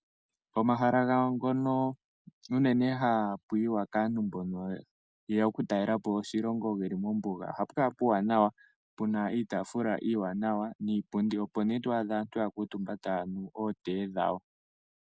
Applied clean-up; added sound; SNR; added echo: none; none; none; none.